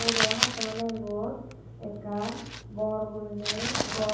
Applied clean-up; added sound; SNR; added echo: none; Crumpling, crinkling; 0 dB; reverberation time 0.9 s.